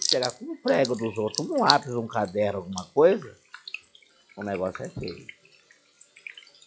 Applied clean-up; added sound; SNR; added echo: classical method log-MMSE.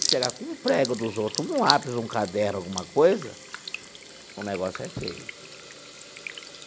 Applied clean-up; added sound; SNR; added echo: none; Sink (filling or washing) / Water tap, faucet; 7 dB; none.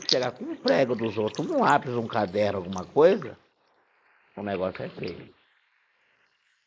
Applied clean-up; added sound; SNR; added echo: neural mask model Resemble Enhance denoiser.